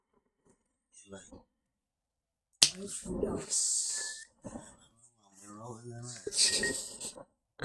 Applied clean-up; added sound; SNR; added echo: neural mask model RNNoise.